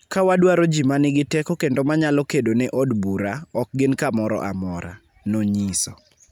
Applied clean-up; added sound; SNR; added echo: none; none; none; none.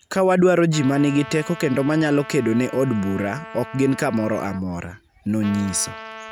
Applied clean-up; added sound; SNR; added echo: none; Trumpet; 17 dB; none.